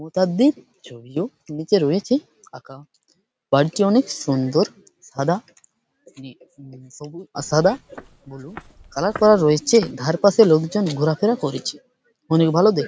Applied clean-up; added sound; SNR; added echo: none; Walk, footsteps; 20 dB; none.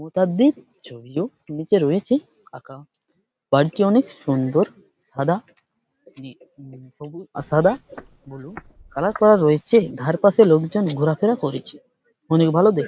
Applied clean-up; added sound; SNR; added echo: neural mask model Resemble Enhance denoiser.